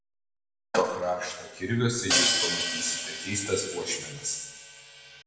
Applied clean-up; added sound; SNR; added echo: none; Hi-hat; -1 dB; reverberation time 1.3 s.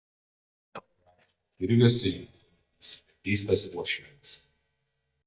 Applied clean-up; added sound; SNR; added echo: neural mask model DeepFilterNet 3.